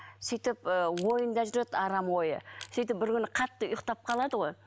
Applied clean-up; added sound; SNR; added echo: none; Crushing; 20 dB; none.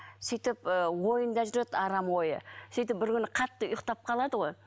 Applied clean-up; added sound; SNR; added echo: none; none; none; none.